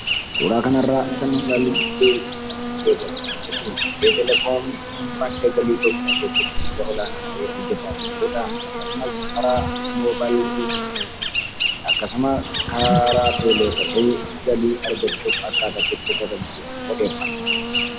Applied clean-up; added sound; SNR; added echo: none; Insect; 2 dB; none.